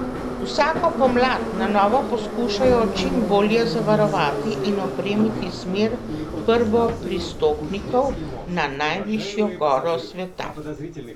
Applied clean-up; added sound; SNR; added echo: none; Subway, metro, underground; 6 dB; none.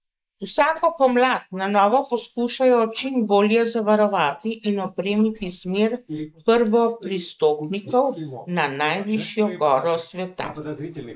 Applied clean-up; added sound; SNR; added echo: neural mask model Resemble Enhance denoiser.